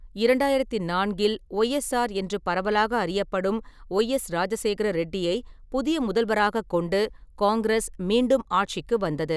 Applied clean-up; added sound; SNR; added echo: none; none; none; none.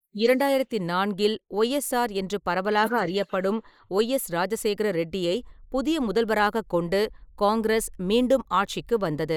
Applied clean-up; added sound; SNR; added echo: neural mask model Resemble Enhance denoiser.